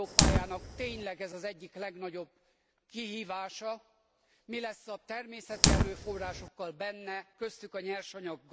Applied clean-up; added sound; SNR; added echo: none; Fire; -5 dB; none.